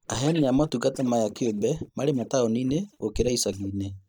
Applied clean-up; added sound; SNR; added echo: neural mask model DeepFilterNet 3.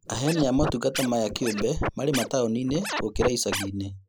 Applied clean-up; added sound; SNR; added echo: neural mask model Resemble Enhance denoiser.